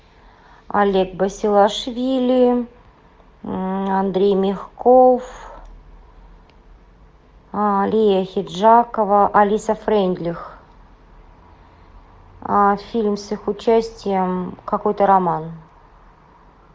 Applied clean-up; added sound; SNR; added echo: none; none; none; none.